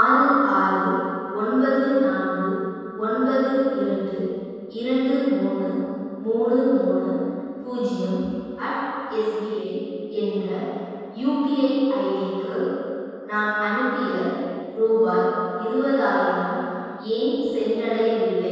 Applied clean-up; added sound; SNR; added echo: none; none; none; reverberation time 2.1 s.